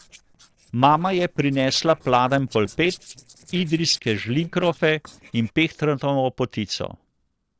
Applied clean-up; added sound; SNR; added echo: neural separator model SepFormer DNS4.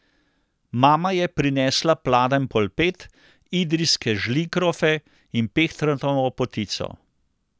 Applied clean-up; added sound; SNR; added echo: none; none; none; none.